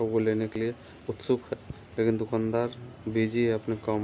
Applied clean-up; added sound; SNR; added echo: none; none; none; none.